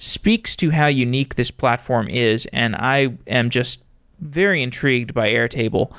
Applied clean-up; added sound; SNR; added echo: none; none; none; none.